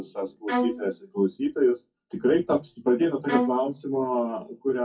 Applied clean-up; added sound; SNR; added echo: classical method WPE with log-MMSE.